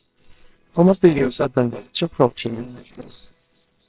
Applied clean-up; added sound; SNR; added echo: neural separator model SepFormer WHAMR!.